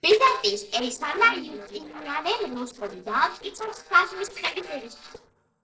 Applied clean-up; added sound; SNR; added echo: neural separator model SepFormer DNS4.